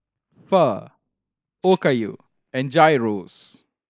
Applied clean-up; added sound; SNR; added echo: neural mask model Resemble Enhance denoiser.